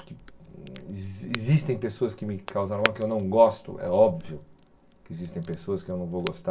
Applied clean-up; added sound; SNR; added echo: none; Crackle; 13 dB; reverberation time 0.2 s.